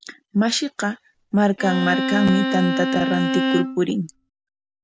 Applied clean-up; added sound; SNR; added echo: none; Bowed string instrument; 2 dB; none.